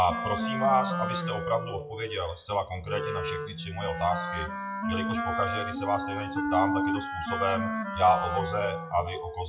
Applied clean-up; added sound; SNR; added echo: classical method WPE with log-MMSE.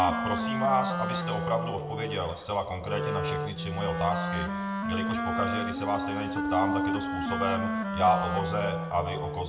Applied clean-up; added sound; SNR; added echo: none; Wind instrument, woodwind instrument; 1 dB; reverberation time 0.9 s.